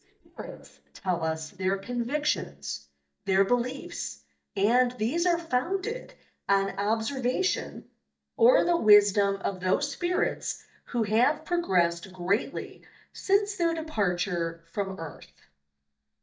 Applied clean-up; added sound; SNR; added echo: neural mask model DeepFilterNet 3.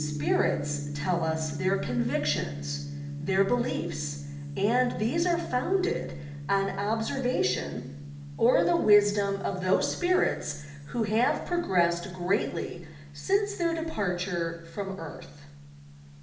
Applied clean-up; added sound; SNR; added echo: none; Gong; 10 dB; reverberation time 0.8 s.